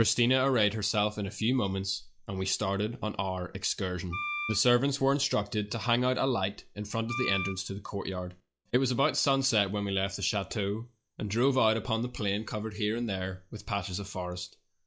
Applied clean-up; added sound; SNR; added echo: classical method log-MMSE.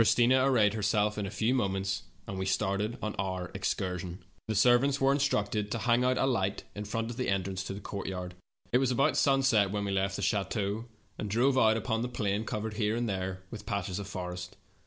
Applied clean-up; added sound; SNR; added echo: none; none; none; none.